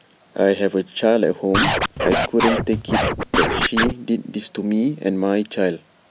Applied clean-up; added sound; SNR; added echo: none; Scratching (performance technique); -1 dB; none.